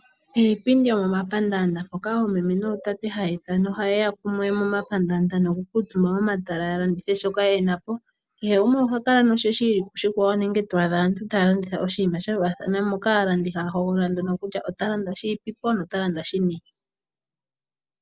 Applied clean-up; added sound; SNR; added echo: none; none; none; none.